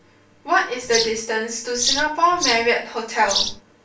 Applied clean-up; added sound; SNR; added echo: none; Bird vocalization, bird call, bird song; 5 dB; reverberation time 0.3 s.